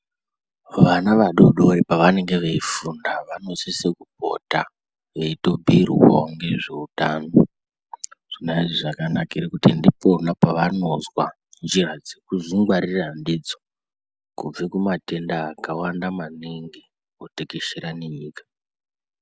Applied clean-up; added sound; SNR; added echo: none; none; none; none.